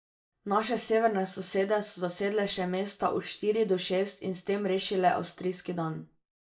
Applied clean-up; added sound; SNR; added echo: none; none; none; reverberation time 0.2 s.